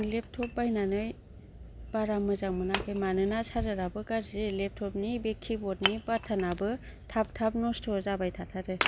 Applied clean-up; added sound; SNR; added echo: none; Wood; 10 dB; none.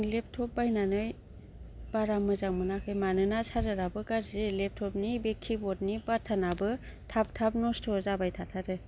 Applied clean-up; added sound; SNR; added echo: none; none; none; none.